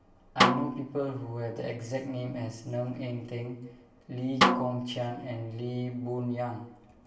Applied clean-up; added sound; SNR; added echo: none; Snare drum; -4 dB; reverberation time 0.7 s.